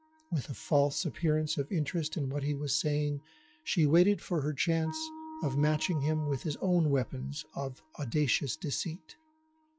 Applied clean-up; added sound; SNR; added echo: classical method log-MMSE.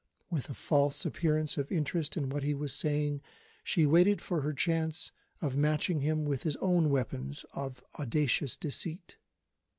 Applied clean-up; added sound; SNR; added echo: none; none; none; none.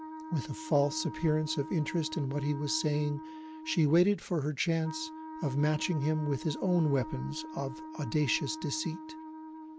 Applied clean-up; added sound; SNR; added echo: none; Wind instrument, woodwind instrument; 12 dB; none.